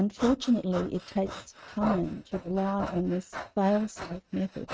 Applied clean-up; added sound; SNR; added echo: neural mask model RNNoise.